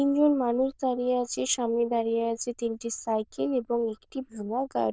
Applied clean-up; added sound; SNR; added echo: neural diffusion model UNIVERSE++.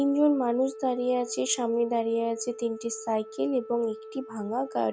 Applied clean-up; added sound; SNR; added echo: none; Organ; 15 dB; none.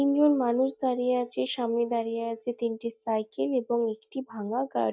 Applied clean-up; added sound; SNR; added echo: neural mask model DeepFilterNet 3.